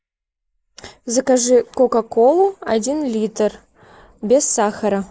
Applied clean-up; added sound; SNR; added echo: neural mask model Resemble Enhance denoiser.